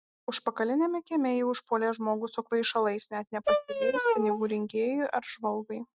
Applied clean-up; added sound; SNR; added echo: neural mask model RNNoise.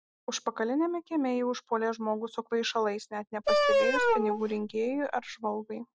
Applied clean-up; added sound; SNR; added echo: none; Wind instrument, woodwind instrument; -4 dB; none.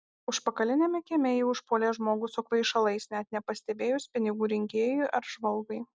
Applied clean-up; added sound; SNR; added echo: none; none; none; none.